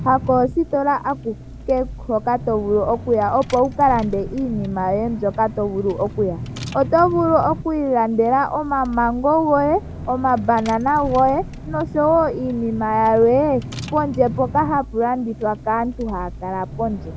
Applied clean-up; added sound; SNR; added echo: none; Engine / Car; 12 dB; none.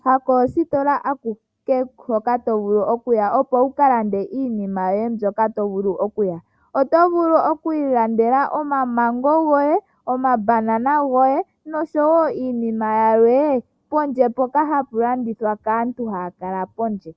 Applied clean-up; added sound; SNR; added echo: none; none; none; none.